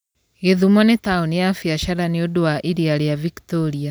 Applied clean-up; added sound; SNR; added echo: none; none; none; none.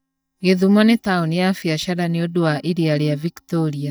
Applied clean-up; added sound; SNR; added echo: neural mask model DeepFilterNet 3.